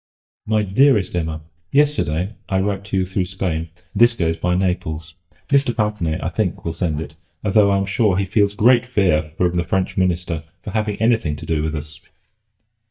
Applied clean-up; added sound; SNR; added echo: neural mask model DeepFilterNet 3.